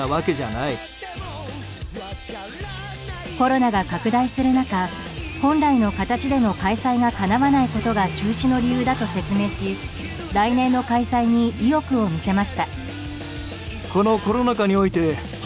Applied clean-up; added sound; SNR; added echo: none; Car passing by / Idling; 17 dB; none.